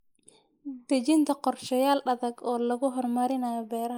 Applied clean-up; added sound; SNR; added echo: neural mask model Resemble Enhance denoiser.